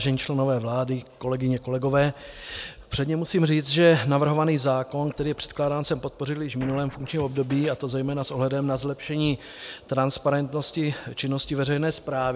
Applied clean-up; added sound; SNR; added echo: none; Scratching (performance technique); 16 dB; none.